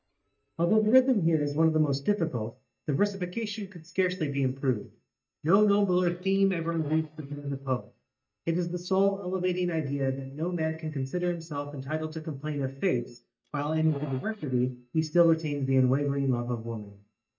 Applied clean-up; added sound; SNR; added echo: neural mask model DeepFilterNet 3.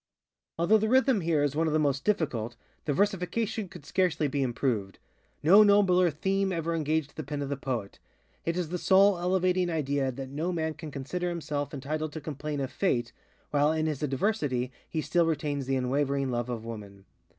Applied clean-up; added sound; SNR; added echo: none; none; none; none.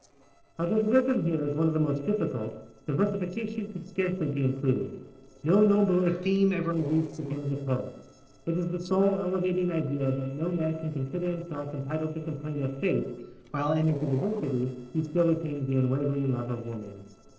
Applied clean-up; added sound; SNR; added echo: neural separator model SepFormer DNS4.